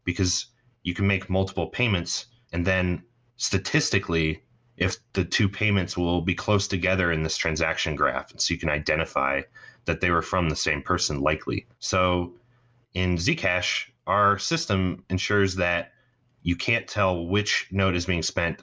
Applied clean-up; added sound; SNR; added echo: none; none; none; none.